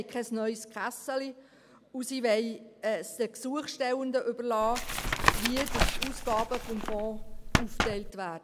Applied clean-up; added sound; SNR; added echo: none; Tap; -2 dB; none.